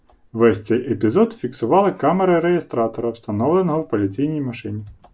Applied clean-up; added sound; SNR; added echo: none; none; none; none.